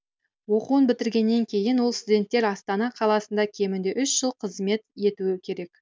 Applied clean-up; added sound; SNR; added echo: none; none; none; none.